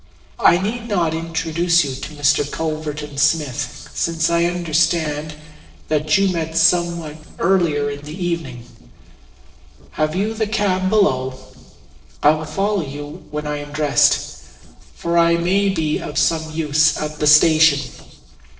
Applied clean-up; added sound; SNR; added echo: neural separator model SepFormer DNS4.